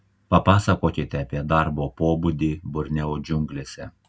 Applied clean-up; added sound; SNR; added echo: none; none; none; none.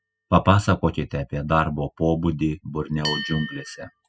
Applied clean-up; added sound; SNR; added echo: classical method spectral subtraction.